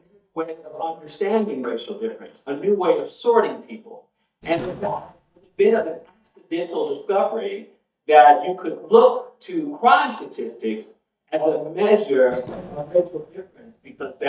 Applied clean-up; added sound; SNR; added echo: neural mask model DeepFilterNet 3.